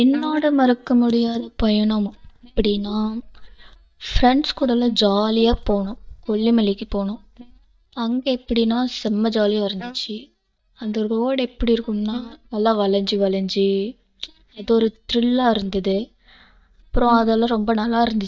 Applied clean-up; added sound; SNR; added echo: neural mask model DeepFilterNet 3.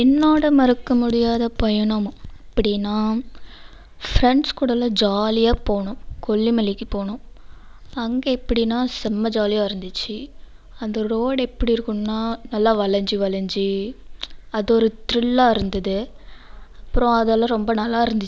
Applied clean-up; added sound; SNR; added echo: none; none; none; none.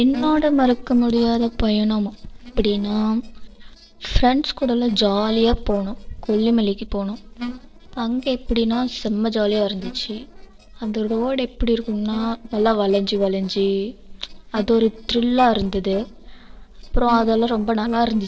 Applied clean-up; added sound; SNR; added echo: neural separator model SepFormer DNS4.